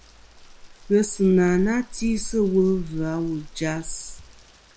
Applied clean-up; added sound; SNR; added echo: none; Rain; 13 dB; none.